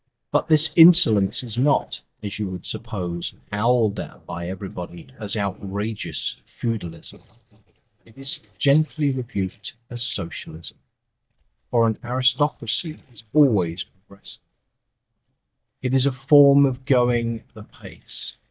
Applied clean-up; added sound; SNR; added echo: neural mask model DeepFilterNet 3.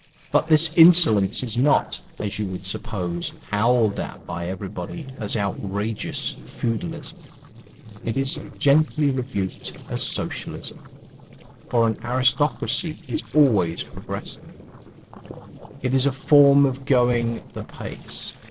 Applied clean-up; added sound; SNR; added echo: neural separator model SepFormer DNS4.